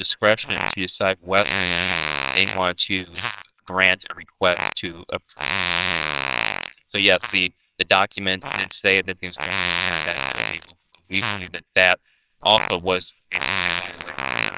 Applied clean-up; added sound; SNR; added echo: neural separator model SepFormer WHAMR!.